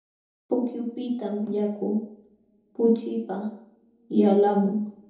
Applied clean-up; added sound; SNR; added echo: none; none; none; reverberation time 2.7 s.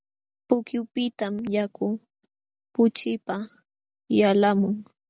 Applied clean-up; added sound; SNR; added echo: none; none; none; none.